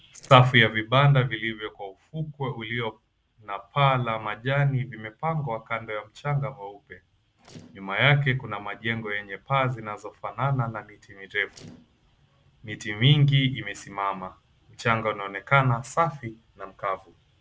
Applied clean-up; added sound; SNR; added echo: neural separator model SepFormer DNS4.